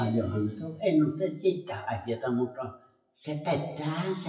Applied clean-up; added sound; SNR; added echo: classical method WPE with log-MMSE.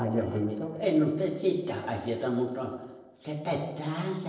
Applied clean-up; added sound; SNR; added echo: neural separator model SepFormer DNS4.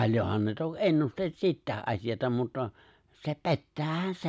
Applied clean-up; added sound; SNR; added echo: none; none; none; none.